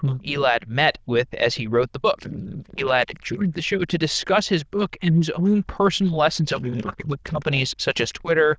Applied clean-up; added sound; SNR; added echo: neural diffusion model UNIVERSE++.